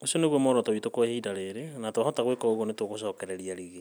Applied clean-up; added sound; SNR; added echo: none; none; none; none.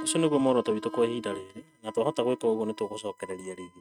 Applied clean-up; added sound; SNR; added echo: neural mask model RNNoise.